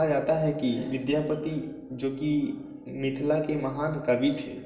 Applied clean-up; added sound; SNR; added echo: none; none; none; reverberation time 0.8 s.